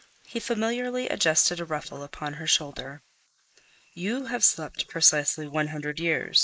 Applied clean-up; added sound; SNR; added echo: neural mask model Resemble Enhance denoiser.